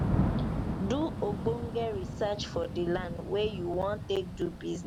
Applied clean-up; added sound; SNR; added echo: none; Thunder / Rain; 1 dB; none.